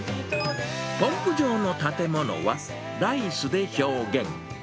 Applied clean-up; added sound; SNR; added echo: none; none; none; none.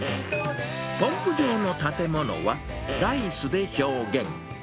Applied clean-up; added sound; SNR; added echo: none; Animal + Fart; 11 dB; none.